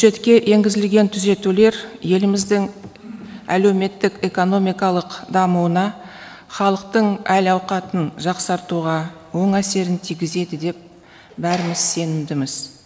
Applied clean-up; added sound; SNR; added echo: none; none; none; none.